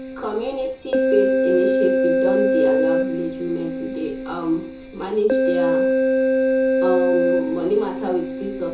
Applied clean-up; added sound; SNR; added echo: none; Keyboard (musical); -4 dB; reverberation time 0.6 s.